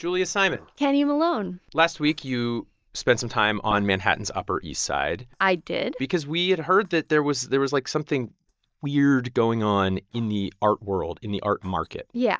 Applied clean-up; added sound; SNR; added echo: neural mask model DeepFilterNet 3.